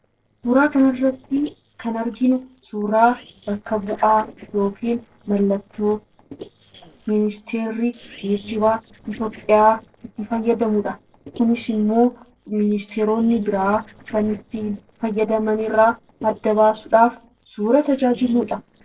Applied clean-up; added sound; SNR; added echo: neural separator model SepFormer DNS4.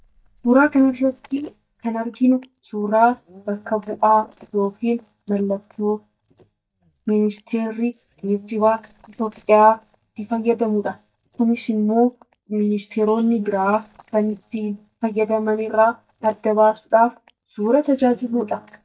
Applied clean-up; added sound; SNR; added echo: neural mask model DeepFilterNet 3.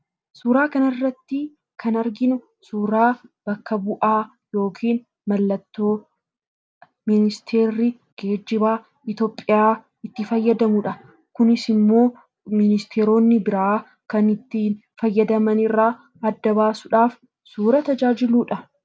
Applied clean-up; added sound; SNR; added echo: none; none; none; none.